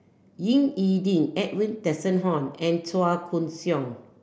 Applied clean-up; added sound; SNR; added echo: none; none; none; none.